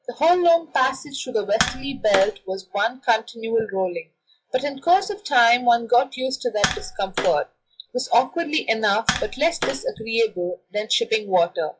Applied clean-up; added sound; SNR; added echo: classical method WPE with log-MMSE.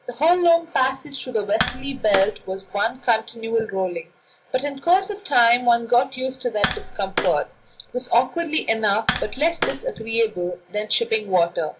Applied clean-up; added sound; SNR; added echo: none; Tap; 8 dB; reverberation time 0.2 s.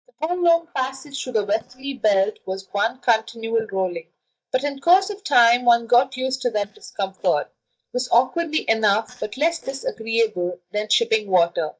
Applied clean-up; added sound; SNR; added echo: neural mask model DeepFilterNet 3.